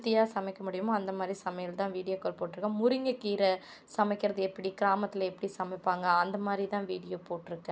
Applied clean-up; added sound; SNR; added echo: none; none; none; none.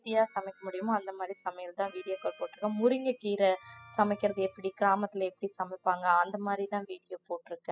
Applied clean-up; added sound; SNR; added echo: classical method spectral subtraction.